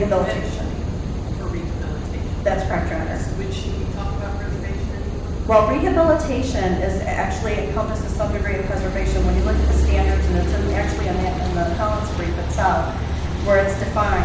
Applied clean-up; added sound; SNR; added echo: none; Car passing by / Idling / Accelerating, revving, vroom; -1 dB; reverberation time 0.9 s.